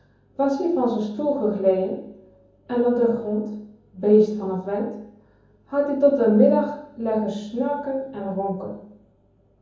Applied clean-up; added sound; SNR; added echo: none; none; none; reverberation time 0.7 s.